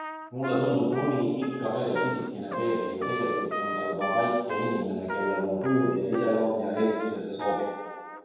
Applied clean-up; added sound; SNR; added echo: none; Trumpet; 7 dB; reverberation time 1.2 s.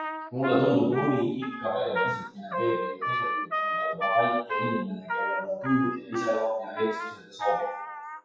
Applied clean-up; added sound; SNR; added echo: classical method WPE with log-MMSE.